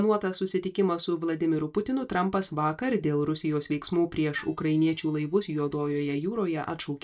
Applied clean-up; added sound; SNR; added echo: neural mask model DeepFilterNet 3.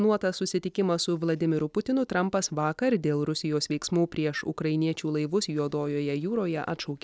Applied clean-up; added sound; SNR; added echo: none; none; none; none.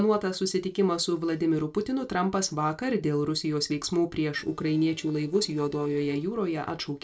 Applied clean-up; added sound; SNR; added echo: neural separator model SepFormer DNS4.